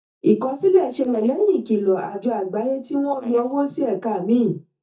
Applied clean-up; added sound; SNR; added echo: neural mask model DeepFilterNet 3.